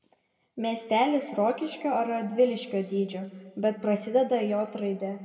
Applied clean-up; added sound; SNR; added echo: none; none; none; reverberation time 1.3 s.